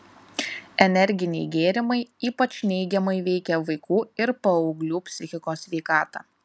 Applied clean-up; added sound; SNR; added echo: none; none; none; none.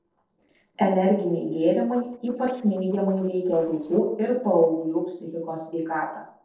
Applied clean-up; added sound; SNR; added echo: neural separator model SepFormer DNS4.